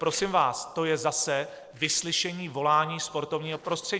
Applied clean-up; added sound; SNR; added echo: neural separator model SepFormer DNS4.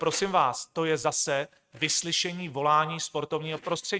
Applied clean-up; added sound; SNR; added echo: neural mask model RNNoise.